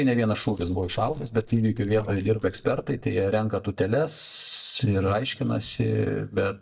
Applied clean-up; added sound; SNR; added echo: neural mask model DeepFilterNet 3.